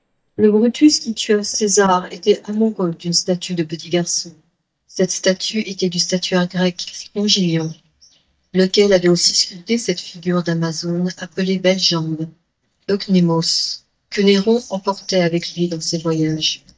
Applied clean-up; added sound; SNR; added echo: neural mask model DeepFilterNet 3.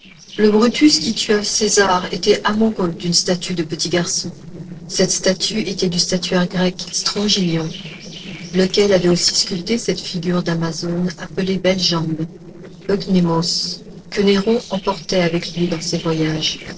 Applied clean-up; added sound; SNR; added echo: neural separator model SepFormer DNS4.